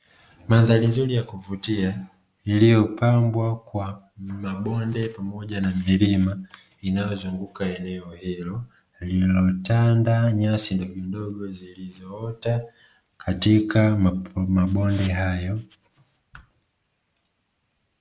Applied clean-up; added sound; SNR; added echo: none; none; none; none.